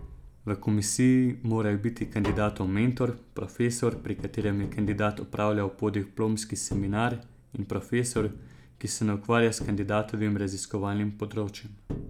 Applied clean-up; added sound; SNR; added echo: none; Tap; 14 dB; none.